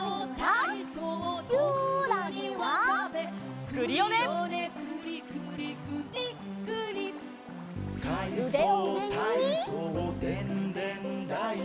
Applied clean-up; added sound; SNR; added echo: none; none; none; none.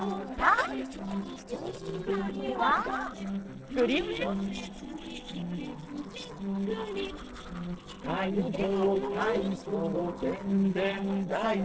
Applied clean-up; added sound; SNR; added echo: neural separator model SepFormer DNS4.